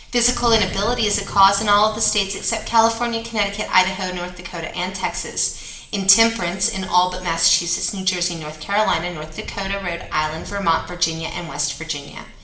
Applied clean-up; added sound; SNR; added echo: none; Thunder; 17 dB; reverberation time 0.8 s.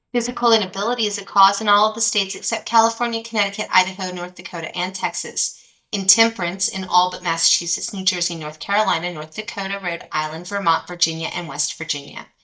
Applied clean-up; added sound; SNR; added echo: neural mask model DeepFilterNet 3.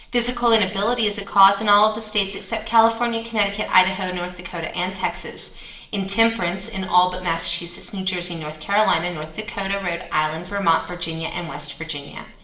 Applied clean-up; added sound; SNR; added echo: neural separator model SepFormer DNS4.